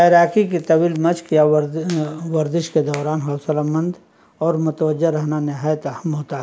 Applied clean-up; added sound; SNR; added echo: none; none; none; none.